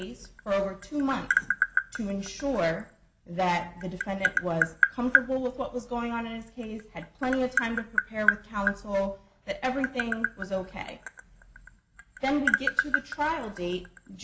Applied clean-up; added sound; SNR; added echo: none; Tap; 1 dB; none.